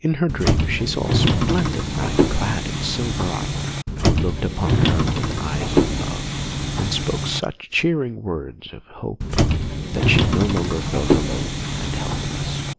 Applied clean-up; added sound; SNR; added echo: none; Subway, metro, underground; -5 dB; none.